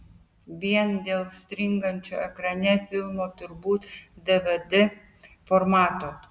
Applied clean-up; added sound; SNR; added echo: none; none; none; none.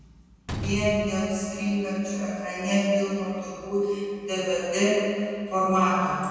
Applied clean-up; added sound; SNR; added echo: none; Slam; 13 dB; reverberation time 2.1 s.